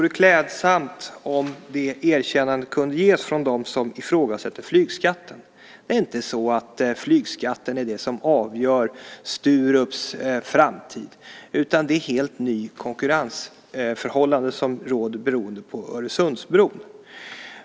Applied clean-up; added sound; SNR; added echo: none; none; none; none.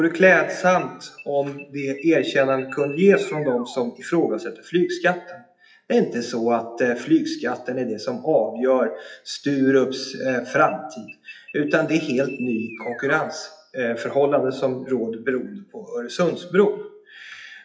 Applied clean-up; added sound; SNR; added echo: classical method WPE with log-MMSE.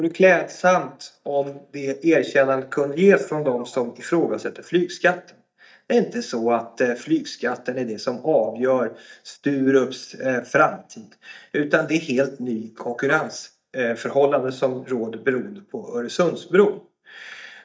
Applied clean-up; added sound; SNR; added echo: neural mask model DeepFilterNet 3.